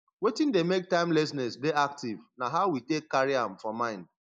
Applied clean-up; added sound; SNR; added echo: neural mask model Resemble Enhance denoiser.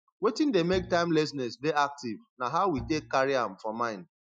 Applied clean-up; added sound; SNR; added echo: classical method Wiener filter.